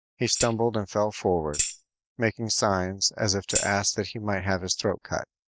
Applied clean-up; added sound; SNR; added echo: neural mask model DeepFilterNet 3.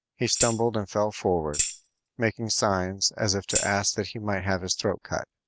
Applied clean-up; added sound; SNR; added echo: none; Tambourine; 4 dB; none.